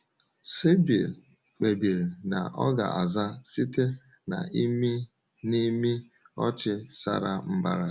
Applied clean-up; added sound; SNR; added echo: none; none; none; none.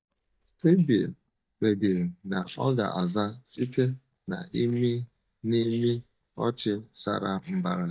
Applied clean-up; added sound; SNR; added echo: neural mask model DeepFilterNet 3.